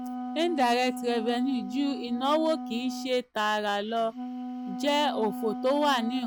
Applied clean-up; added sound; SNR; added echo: none; Wind instrument, woodwind instrument; 8 dB; none.